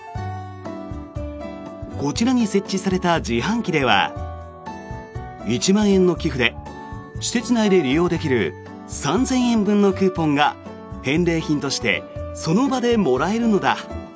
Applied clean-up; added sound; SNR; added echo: none; none; none; none.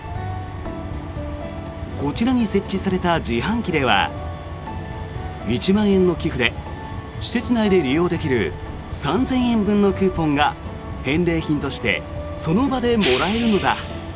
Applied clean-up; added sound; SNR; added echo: none; Train; 10 dB; none.